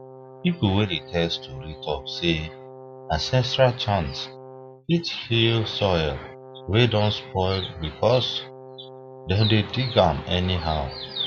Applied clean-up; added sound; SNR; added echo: none; Brass instrument; 18 dB; none.